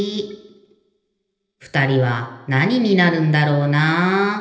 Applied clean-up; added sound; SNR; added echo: none; none; none; reverberation time 1.4 s.